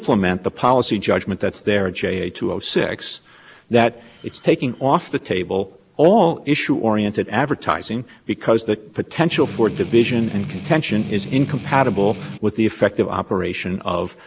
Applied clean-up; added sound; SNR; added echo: none; Strum; 10 dB; none.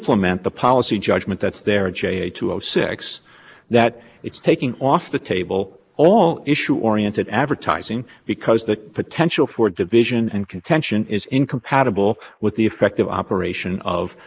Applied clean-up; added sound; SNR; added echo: neural mask model Resemble Enhance denoiser.